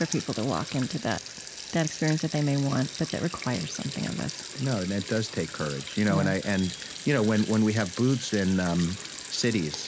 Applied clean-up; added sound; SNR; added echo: none; Sink (filling or washing); 12 dB; none.